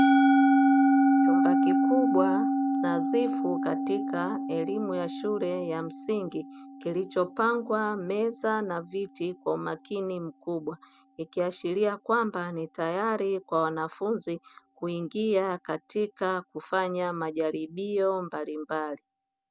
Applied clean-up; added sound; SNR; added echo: none; Musical instrument; -1 dB; none.